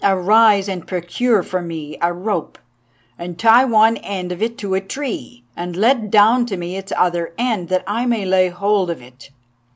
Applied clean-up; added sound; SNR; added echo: none; none; none; none.